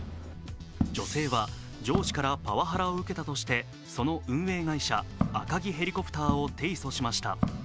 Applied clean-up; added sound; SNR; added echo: none; Walk, footsteps; 6 dB; none.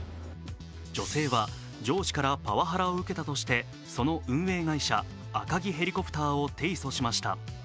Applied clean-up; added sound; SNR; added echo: none; none; none; none.